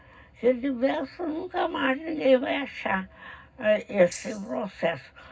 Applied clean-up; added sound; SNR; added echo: none; Rattle (instrument); 15 dB; reverberation time 0.4 s.